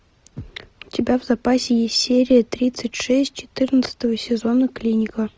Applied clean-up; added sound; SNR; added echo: none; none; none; none.